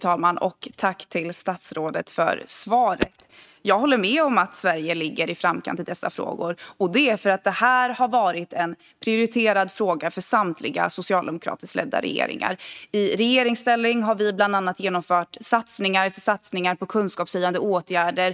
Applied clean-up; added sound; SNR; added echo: neural mask model RNNoise.